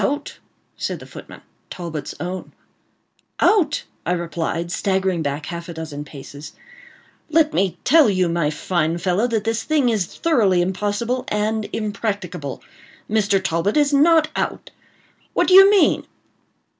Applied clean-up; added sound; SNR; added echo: none; none; none; none.